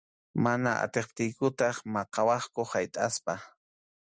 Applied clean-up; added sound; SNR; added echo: none; none; none; none.